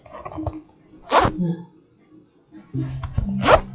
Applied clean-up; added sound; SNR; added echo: classical method WPE with log-MMSE.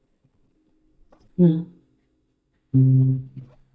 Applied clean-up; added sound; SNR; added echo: neural mask model DeepFilterNet 3.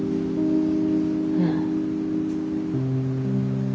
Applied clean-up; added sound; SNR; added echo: none; none; none; none.